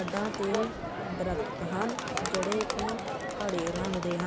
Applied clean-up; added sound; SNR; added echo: none; Crowd; 1 dB; none.